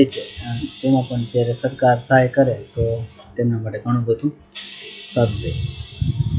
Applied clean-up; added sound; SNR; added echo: classical method log-MMSE.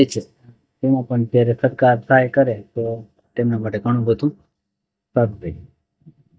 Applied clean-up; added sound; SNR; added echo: neural mask model DeepFilterNet 3.